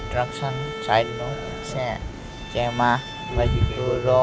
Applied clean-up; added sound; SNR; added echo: none; Bowed string instrument; 12 dB; none.